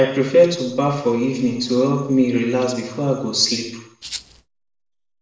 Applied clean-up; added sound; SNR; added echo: neural separator model SepFormer DNS4.